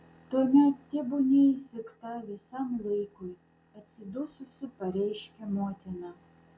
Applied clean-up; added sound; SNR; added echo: none; none; none; none.